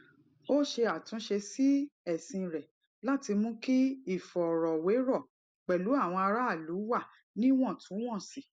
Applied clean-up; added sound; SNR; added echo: none; none; none; none.